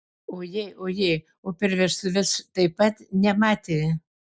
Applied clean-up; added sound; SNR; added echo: none; none; none; none.